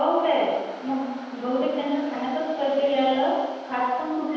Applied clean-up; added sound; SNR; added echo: none; Waves, surf; 18 dB; reverberation time 1.2 s.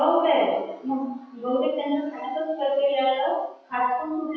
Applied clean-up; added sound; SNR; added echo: classical method WPE with log-MMSE.